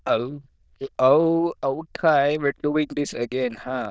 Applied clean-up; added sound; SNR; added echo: neural diffusion model UNIVERSE++.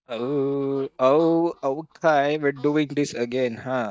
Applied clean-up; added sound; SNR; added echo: neural mask model DeepFilterNet 3.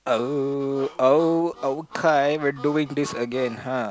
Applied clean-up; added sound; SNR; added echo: none; Harmonica; 20 dB; none.